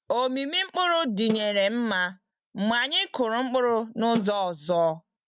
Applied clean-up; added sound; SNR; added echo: neural mask model RNNoise.